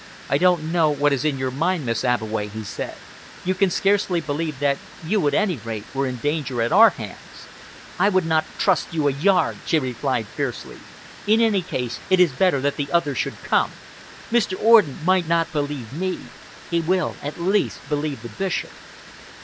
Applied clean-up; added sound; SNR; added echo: none; Water; 19 dB; none.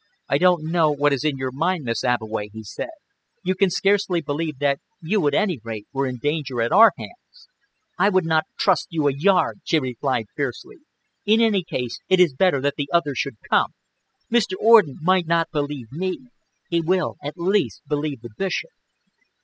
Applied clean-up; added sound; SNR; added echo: classical method spectral subtraction.